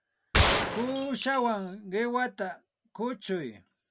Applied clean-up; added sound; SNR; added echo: none; Gunshot, gunfire; -4 dB; none.